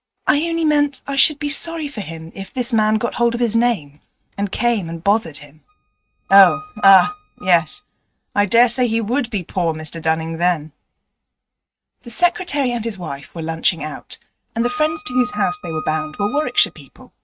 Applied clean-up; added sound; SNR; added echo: neural mask model RNNoise.